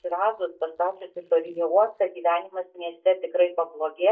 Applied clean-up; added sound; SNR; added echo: neural mask model DeepFilterNet 3.